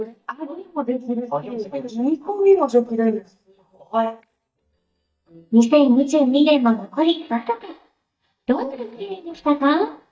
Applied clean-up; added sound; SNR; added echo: neural mask model DeepFilterNet 3.